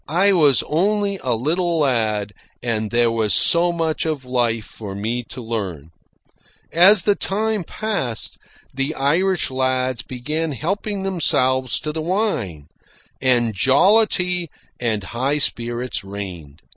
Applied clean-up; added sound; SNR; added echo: none; none; none; none.